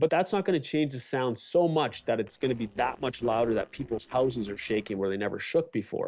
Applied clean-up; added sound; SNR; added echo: neural separator model SepFormer DNS4.